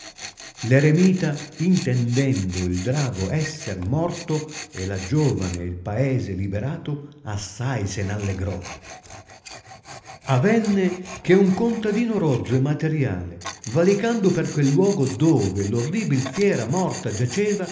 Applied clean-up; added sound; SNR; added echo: none; Tools; 17 dB; reverberation time 0.8 s.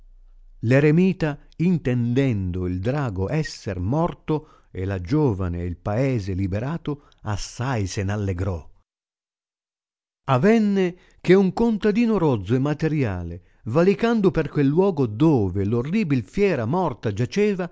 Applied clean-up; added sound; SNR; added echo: none; none; none; none.